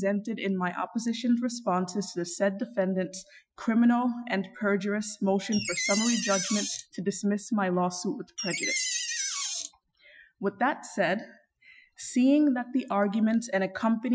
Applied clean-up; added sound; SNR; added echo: classical method Wiener filter.